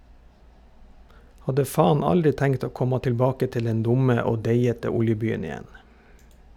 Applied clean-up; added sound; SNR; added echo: none; none; none; none.